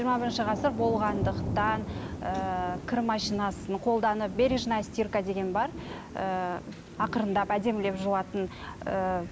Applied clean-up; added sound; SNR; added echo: none; Thunder / Rain; 8 dB; none.